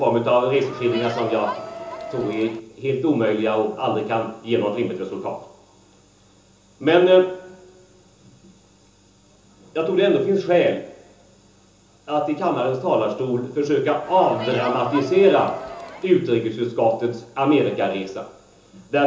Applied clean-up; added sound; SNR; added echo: none; Crowd; 11 dB; reverberation time 0.6 s.